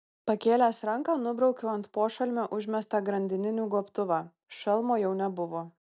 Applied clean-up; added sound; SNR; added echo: none; none; none; none.